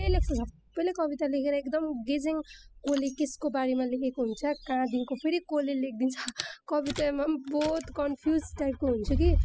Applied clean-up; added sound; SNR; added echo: classical method spectral subtraction.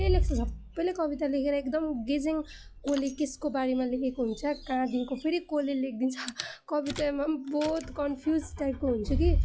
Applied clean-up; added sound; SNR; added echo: classical method log-MMSE.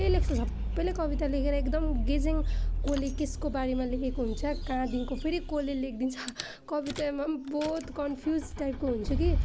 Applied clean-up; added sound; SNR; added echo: none; Rattle / Engine starting / Car; 0 dB; none.